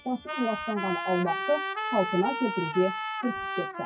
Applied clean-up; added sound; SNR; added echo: classical method WPE with log-MMSE.